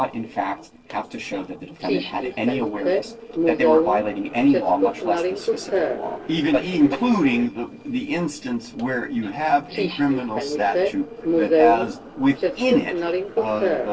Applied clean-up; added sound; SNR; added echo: neural separator model SepFormer DNS4.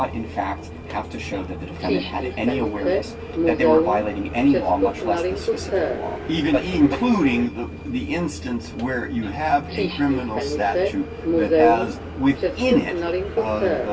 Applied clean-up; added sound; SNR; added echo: none; Subway, metro, underground; 1 dB; reverberation time 0.1 s.